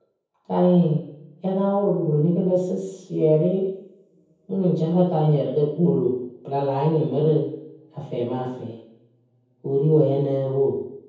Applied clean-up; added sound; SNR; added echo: none; none; none; reverberation time 0.9 s.